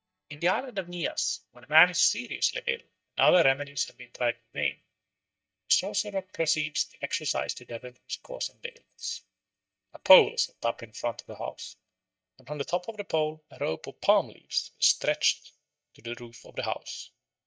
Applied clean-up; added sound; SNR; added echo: neural mask model DeepFilterNet 3.